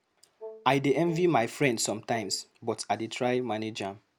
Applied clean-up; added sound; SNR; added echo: none; Wind instrument, woodwind instrument; 17 dB; none.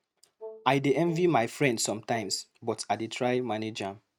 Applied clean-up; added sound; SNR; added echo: neural mask model RNNoise.